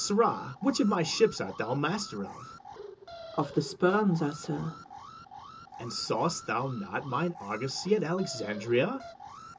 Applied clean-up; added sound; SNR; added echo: none; Alarm; 16 dB; reverberation time 0.2 s.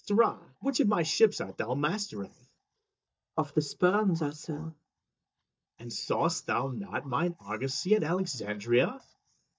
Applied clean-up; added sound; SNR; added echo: neural mask model DeepFilterNet 3.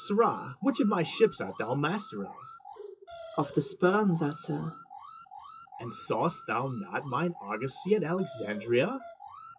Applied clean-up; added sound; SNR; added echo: classical method WPE with log-MMSE.